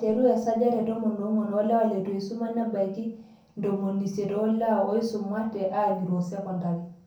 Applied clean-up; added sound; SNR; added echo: none; none; none; reverberation time 0.6 s.